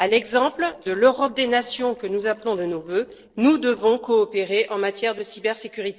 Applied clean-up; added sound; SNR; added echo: neural separator model SepFormer DNS4.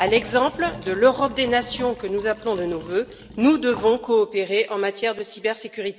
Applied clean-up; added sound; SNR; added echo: none; Liquid; 17 dB; reverberation time 1.2 s.